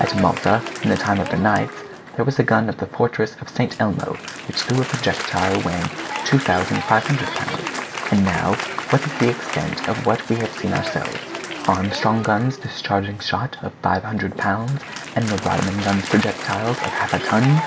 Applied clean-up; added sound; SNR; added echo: none; Applause; 8 dB; none.